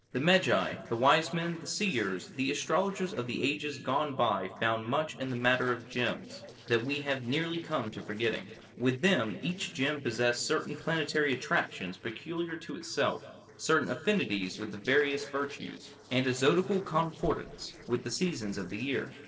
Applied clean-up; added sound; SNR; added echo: neural separator model SepFormer DNS4.